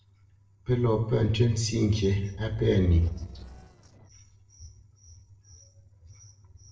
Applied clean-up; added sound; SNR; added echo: neural separator model SepFormer DNS4.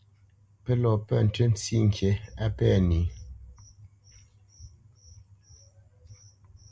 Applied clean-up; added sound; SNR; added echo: none; none; none; none.